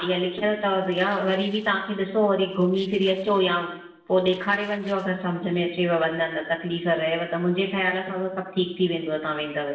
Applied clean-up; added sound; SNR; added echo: neural separator model SepFormer DNS4.